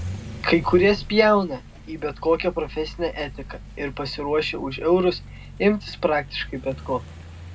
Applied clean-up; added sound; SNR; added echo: none; Accelerating, revving, vroom; 14 dB; reverberation time 0.2 s.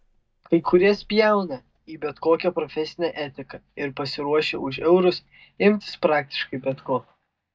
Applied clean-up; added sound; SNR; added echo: neural mask model DeepFilterNet 3.